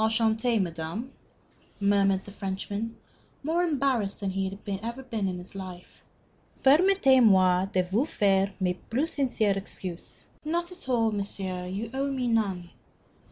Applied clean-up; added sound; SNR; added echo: none; none; none; none.